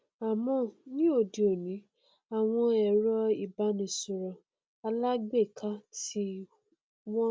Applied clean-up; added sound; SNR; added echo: none; none; none; none.